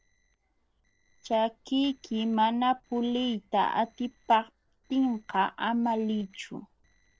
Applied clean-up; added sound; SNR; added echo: neural separator model SepFormer DNS4.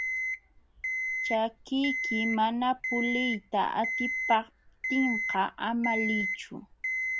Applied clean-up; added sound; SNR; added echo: none; Alarm; 3 dB; none.